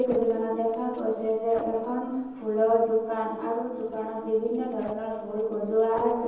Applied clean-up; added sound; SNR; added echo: neural separator model SepFormer DNS4.